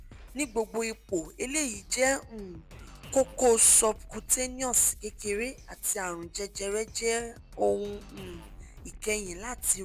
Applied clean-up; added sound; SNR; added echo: none; Drum kit; 18 dB; none.